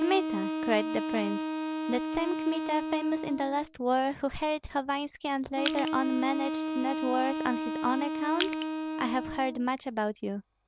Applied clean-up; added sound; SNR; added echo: none; Wind instrument, woodwind instrument + Crushing; 3 dB; none.